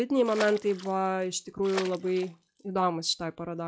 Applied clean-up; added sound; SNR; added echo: classical method log-MMSE.